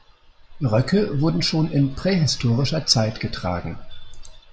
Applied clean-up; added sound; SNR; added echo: none; none; none; none.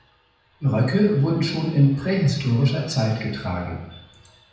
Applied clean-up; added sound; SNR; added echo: none; none; none; reverberation time 0.8 s.